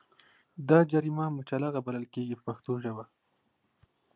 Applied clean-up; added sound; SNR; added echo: none; none; none; none.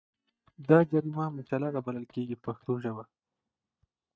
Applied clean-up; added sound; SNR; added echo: neural mask model DeepFilterNet 3.